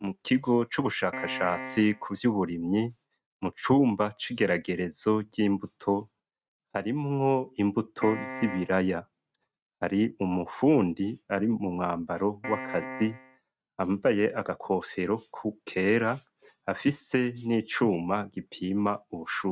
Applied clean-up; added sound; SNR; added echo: neural mask model RNNoise.